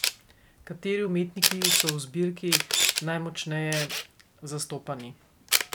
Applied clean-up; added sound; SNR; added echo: none; Camera; -2 dB; none.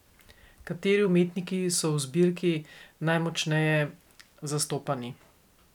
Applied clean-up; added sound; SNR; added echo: none; none; none; none.